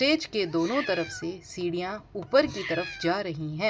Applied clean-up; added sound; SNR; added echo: none; Meow; 13 dB; none.